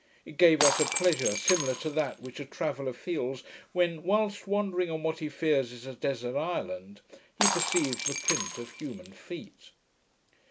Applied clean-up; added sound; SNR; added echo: none; Shatter; 2 dB; none.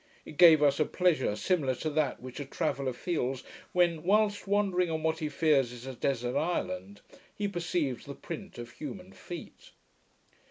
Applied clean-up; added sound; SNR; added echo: none; none; none; none.